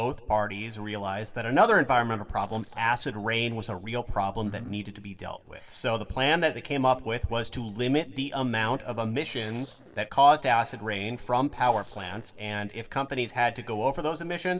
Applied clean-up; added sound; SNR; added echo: neural separator model SepFormer DNS4.